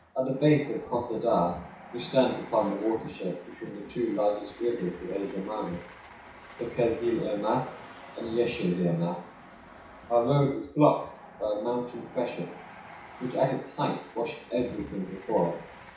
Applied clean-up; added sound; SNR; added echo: none; Train; 19 dB; reverberation time 0.6 s.